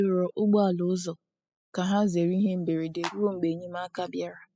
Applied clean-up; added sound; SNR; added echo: classical method spectral subtraction.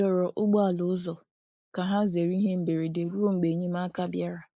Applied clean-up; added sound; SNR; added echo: neural mask model Resemble Enhance denoiser.